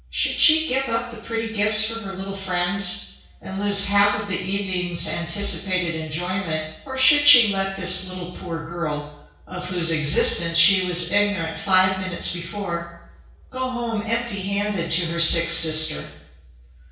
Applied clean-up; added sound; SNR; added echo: none; none; none; reverberation time 0.6 s.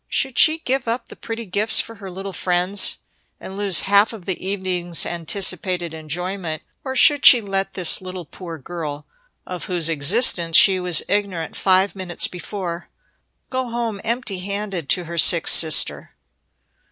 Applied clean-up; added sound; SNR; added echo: none; none; none; none.